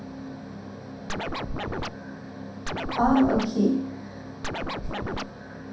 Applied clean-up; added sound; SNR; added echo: none; Scratching (performance technique); 2 dB; reverberation time 0.6 s.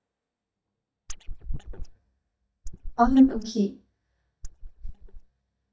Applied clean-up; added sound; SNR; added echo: neural mask model DeepFilterNet 3.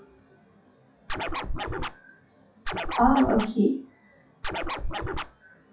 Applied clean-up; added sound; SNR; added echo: classical method WPE with log-MMSE.